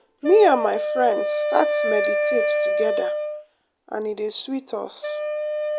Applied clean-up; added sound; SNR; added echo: none; Wind instrument, woodwind instrument; 2 dB; none.